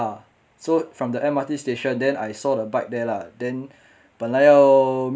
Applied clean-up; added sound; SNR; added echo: none; none; none; none.